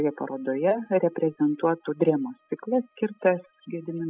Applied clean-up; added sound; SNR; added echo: classical method spectral subtraction.